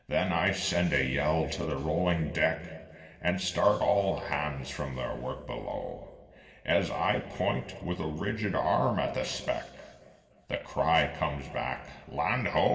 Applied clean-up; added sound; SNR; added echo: none; none; none; reverberation time 2.2 s.